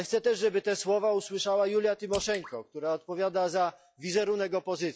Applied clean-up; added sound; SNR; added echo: classical method log-MMSE.